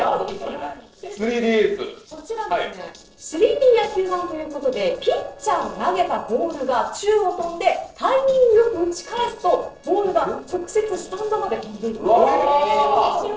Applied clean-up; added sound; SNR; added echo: neural separator model SepFormer DNS4.